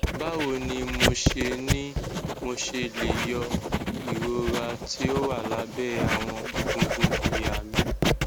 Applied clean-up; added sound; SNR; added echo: none; Writing; -4 dB; none.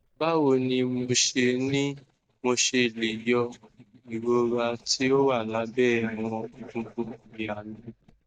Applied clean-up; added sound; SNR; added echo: neural mask model DeepFilterNet 3.